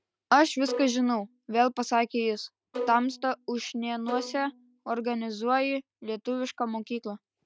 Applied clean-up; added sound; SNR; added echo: neural mask model RNNoise.